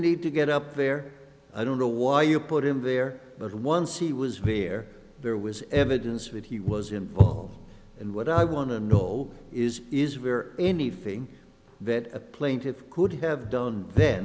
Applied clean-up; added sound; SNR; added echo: none; none; none; none.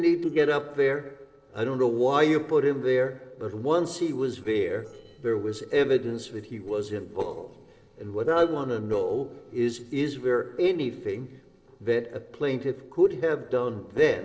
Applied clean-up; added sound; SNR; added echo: neural separator model SepFormer DNS4.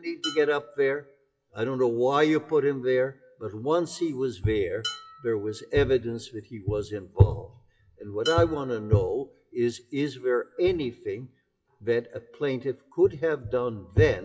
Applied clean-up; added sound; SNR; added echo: classical method WPE with log-MMSE.